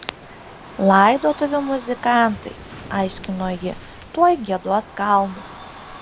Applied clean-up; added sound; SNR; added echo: none; Sliding door + Waves, surf; 17 dB; none.